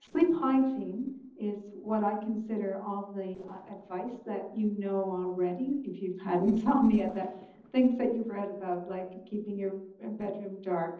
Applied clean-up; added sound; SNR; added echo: neural separator model SepFormer DNS4.